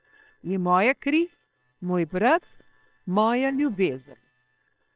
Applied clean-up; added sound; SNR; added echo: neural separator model SepFormer WHAM!.